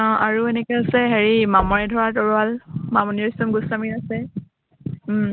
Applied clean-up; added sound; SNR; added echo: none; Knock; 16 dB; none.